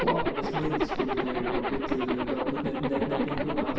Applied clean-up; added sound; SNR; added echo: none; Zipper (clothing); -2 dB; reverberation time 0.7 s.